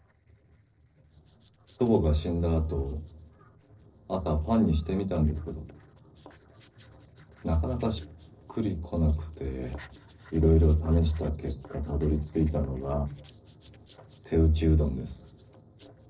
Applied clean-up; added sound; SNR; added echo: neural separator model SepFormer DNS4.